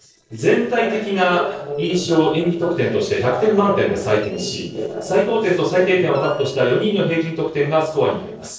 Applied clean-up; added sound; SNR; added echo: neural separator model SepFormer DNS4.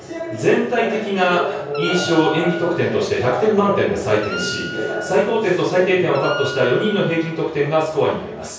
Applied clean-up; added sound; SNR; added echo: none; Wind instrument, woodwind instrument; 13 dB; reverberation time 0.6 s.